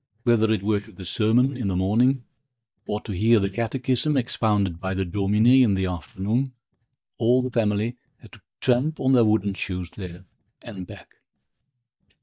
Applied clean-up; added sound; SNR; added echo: neural mask model DeepFilterNet 3.